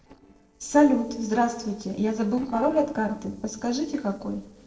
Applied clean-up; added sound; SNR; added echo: neural separator model SepFormer DNS4.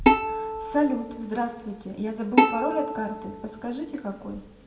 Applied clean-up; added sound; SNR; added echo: none; Bowed string instrument; -3 dB; reverberation time 0.8 s.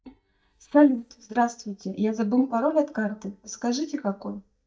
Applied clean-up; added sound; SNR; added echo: neural mask model DeepFilterNet 3.